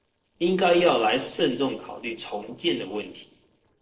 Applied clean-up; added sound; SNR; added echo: neural separator model SepFormer DNS4.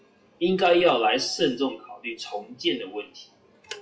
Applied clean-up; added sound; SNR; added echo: classical method WPE with log-MMSE.